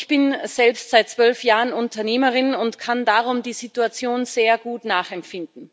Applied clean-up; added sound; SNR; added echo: none; none; none; none.